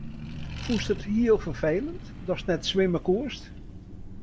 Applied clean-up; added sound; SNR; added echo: none; Accelerating, revving, vroom; 9 dB; none.